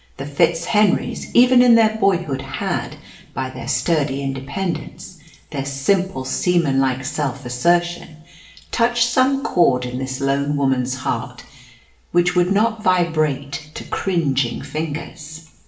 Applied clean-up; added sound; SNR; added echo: none; none; none; reverberation time 0.7 s.